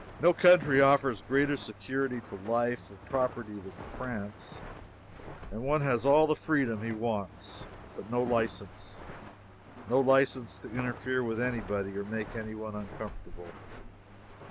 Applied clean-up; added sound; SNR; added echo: none; Walk, footsteps; 14 dB; none.